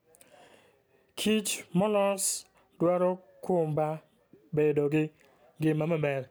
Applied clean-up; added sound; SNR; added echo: none; none; none; none.